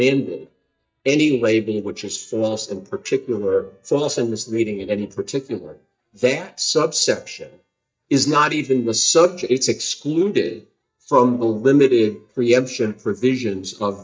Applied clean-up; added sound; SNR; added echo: neural mask model DeepFilterNet 3.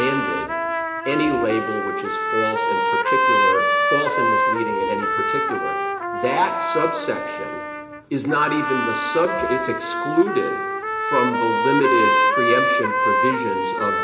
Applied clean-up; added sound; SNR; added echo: none; Trumpet; -2 dB; reverberation time 0.8 s.